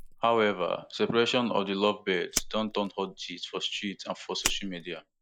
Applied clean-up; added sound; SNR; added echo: neural mask model Resemble Enhance denoiser.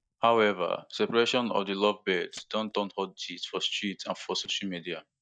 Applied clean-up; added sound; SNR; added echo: neural mask model DeepFilterNet 3.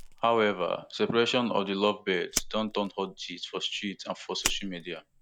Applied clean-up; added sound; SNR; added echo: none; Fire; 11 dB; none.